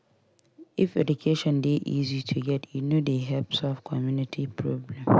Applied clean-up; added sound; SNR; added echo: none; none; none; none.